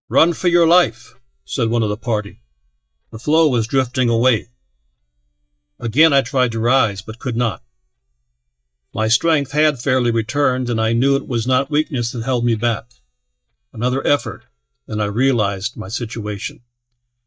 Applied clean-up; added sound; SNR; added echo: neural mask model DeepFilterNet 3.